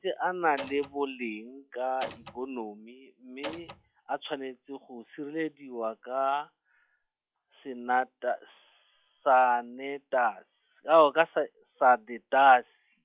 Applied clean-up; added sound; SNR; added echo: classical method log-MMSE.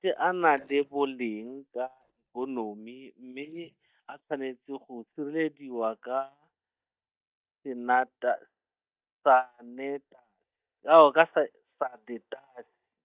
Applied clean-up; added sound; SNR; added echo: neural mask model DeepFilterNet 3.